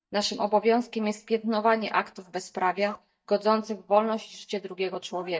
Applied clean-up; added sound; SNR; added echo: neural mask model DeepFilterNet 3.